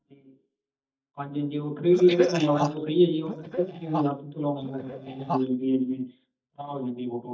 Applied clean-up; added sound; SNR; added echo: neural mask model DeepFilterNet 3.